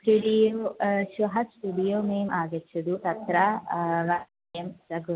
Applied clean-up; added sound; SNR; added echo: none; none; none; none.